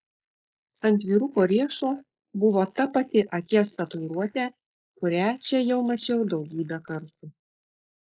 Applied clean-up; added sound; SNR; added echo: neural mask model Resemble Enhance denoiser.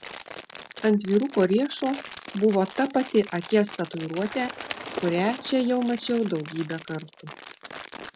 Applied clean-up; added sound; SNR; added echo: none; Crumpling, crinkling + Bird; 14 dB; none.